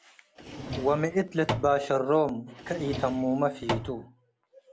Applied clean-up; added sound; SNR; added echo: none; Drawer open or close; 7 dB; none.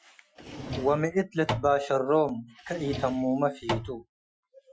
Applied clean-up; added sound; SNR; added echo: classical method Wiener filter.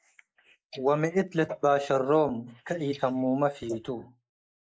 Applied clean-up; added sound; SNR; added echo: neural mask model Resemble Enhance denoiser.